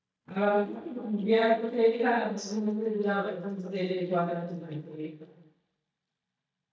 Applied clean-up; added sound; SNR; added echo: neural mask model DeepFilterNet 3.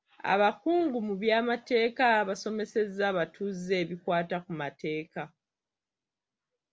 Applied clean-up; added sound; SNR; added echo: none; none; none; none.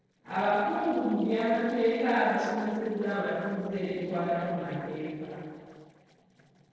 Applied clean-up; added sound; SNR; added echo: neural separator model SepFormer DNS4.